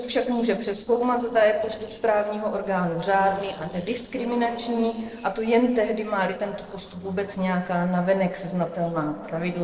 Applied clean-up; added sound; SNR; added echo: neural separator model SepFormer DNS4.